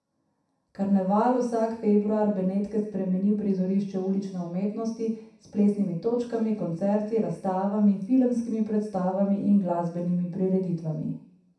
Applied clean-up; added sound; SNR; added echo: none; none; none; reverberation time 0.7 s.